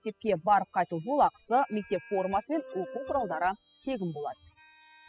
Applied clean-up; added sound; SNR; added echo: classical method spectral subtraction.